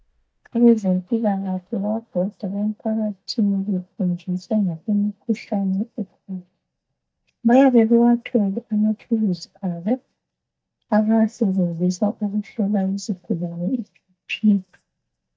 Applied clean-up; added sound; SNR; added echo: neural mask model DeepFilterNet 3.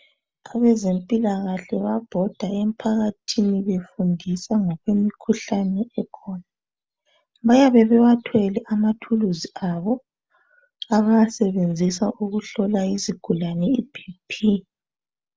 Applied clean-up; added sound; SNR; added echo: none; none; none; none.